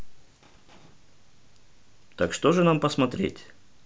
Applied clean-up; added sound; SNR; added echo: none; none; none; none.